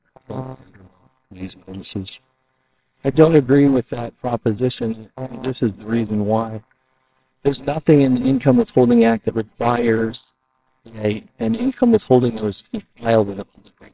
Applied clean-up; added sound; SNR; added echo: neural separator model SepFormer WHAMR!.